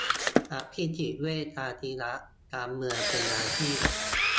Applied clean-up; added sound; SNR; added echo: none; Camera; -3 dB; none.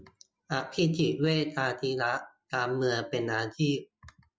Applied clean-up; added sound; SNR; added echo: none; none; none; none.